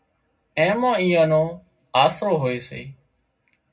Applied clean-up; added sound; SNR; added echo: none; none; none; reverberation time 0.3 s.